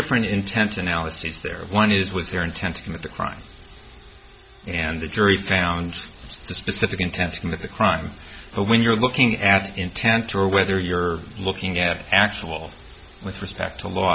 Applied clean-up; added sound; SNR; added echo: none; none; none; none.